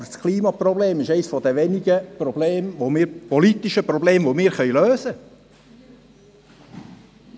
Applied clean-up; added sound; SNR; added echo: none; none; none; none.